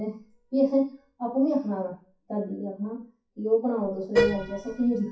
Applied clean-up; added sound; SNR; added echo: classical method WPE with log-MMSE.